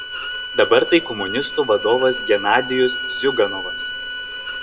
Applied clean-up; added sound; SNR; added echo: none; Bowed string instrument; 7 dB; reverberation time 0.9 s.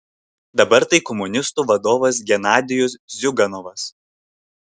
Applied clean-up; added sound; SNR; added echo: none; none; none; none.